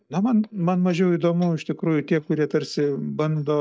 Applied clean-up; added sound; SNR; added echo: neural mask model DeepFilterNet 3.